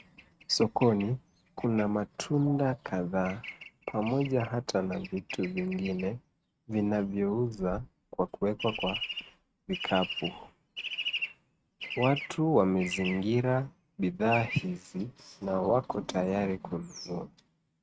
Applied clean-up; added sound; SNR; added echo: neural mask model RNNoise.